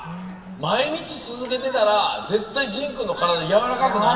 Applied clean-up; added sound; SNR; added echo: none; Human group actions; 19 dB; reverberation time 2.3 s.